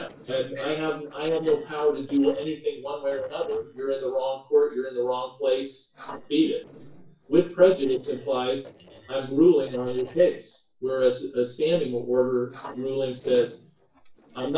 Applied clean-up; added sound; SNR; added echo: neural separator model SepFormer DNS4.